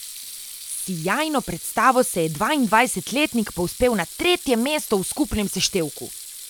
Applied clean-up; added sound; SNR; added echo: none; Sink (filling or washing) / Water tap, faucet; 14 dB; none.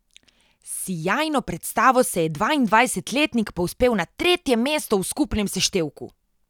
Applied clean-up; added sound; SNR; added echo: none; none; none; none.